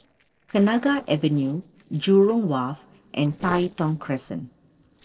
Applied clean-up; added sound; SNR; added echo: neural separator model SepFormer DNS4.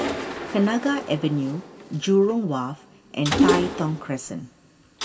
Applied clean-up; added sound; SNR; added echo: none; Mechanisms; 3 dB; reverberation time 1.5 s.